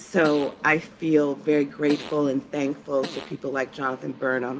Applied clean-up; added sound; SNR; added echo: none; Fart; 17 dB; none.